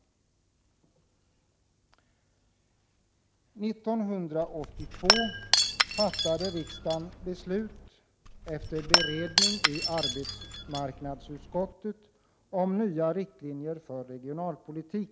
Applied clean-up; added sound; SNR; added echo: none; Shatter / Crushing; -4 dB; none.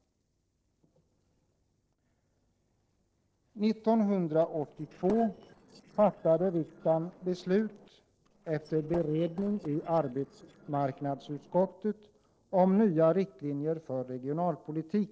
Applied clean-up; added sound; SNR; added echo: neural separator model SepFormer DNS4.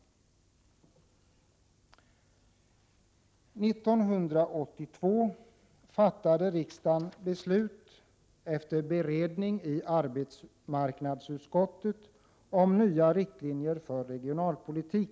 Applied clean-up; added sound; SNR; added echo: none; none; none; none.